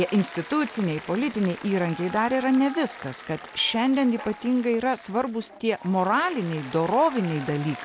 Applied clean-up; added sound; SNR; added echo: none; Applause; 16 dB; none.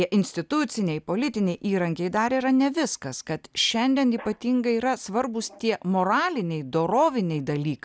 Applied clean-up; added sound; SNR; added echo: none; none; none; none.